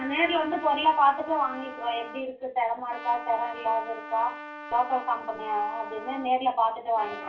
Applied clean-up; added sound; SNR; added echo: none; Trumpet; 14 dB; reverberation time 0.3 s.